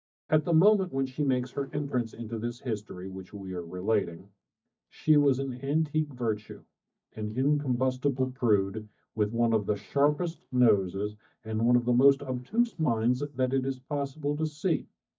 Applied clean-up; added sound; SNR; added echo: neural mask model DeepFilterNet 3.